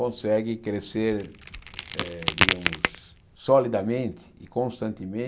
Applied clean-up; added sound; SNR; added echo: none; Crack; 1 dB; none.